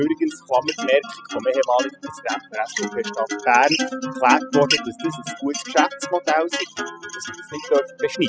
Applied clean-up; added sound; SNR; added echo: classical method spectral subtraction.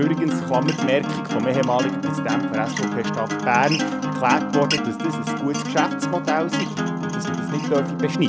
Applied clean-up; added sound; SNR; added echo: none; Acoustic guitar; 0 dB; none.